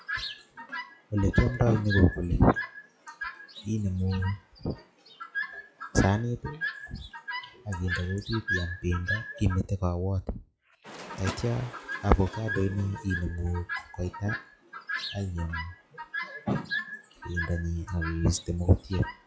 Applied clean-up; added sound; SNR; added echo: classical method log-MMSE.